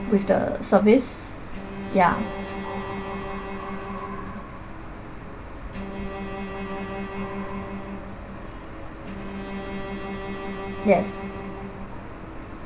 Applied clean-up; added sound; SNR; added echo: none; Bowed string instrument; 8 dB; none.